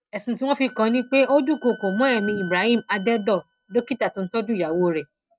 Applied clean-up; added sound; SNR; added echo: neural mask model RNNoise.